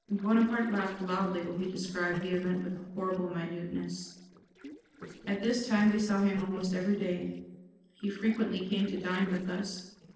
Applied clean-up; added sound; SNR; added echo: neural separator model SepFormer DNS4.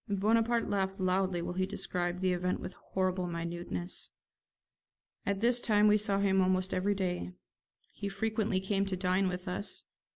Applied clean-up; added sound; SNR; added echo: none; none; none; none.